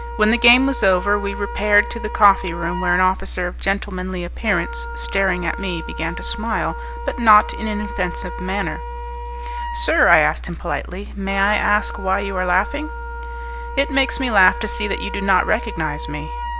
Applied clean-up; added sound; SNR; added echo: none; Wind instrument, woodwind instrument; 12 dB; none.